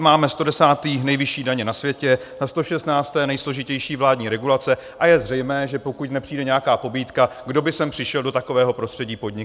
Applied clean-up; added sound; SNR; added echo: none; none; none; none.